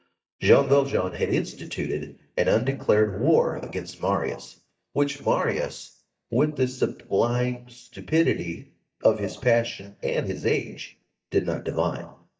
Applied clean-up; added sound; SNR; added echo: neural mask model DeepFilterNet 3.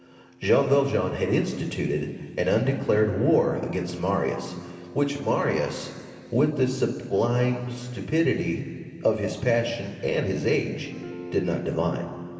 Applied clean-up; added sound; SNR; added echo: none; Guitar; 18 dB; reverberation time 2.5 s.